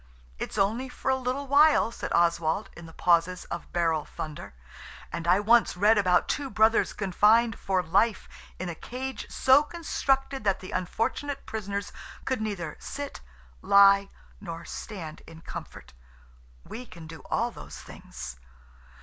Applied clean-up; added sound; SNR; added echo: none; none; none; none.